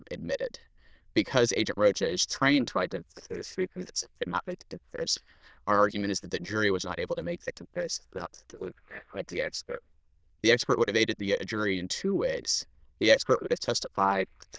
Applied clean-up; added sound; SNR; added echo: neural diffusion model UNIVERSE++.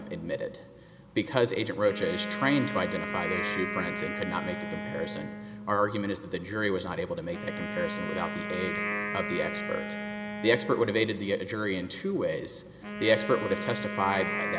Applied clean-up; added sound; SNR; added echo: none; Wind instrument, woodwind instrument; 6 dB; none.